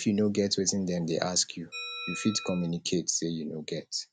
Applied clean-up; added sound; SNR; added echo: none; Bell; 15 dB; none.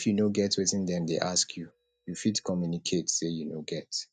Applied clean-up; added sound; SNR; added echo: neural mask model DeepFilterNet 3.